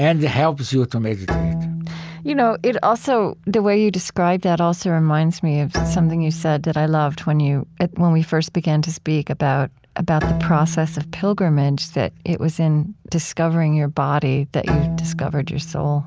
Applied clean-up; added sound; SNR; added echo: none; Bowed string instrument; 10 dB; none.